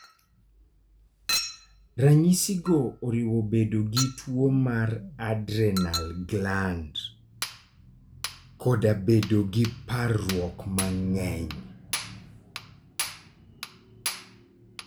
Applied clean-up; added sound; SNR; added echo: none; Chink, clink; 12 dB; none.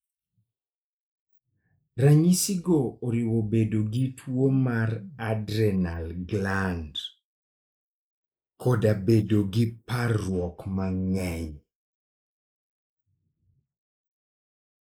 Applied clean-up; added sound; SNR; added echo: neural mask model Resemble Enhance denoiser.